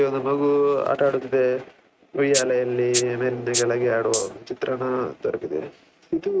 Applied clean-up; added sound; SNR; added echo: neural mask model RNNoise.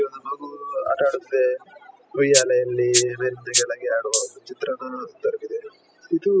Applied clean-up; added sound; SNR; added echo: classical method spectral subtraction.